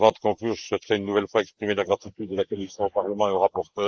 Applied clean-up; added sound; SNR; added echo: neural mask model Resemble Enhance denoiser.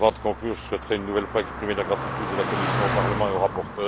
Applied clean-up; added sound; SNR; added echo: none; Car passing by; 3 dB; none.